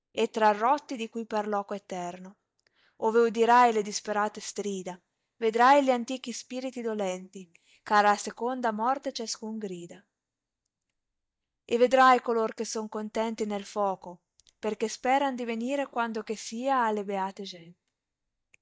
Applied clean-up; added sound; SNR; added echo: neural mask model DeepFilterNet 3.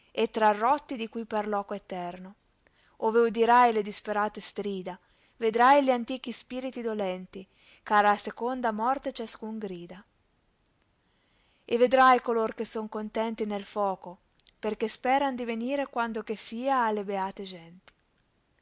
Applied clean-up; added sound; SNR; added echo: none; none; none; none.